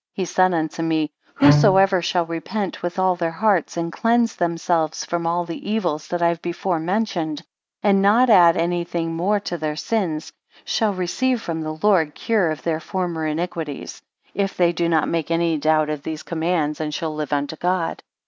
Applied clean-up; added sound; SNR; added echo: neural mask model RNNoise.